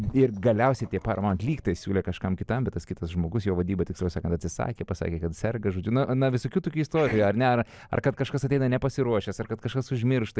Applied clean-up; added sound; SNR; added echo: neural separator model SepFormer DNS4.